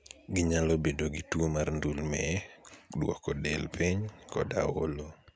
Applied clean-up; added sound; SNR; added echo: none; none; none; none.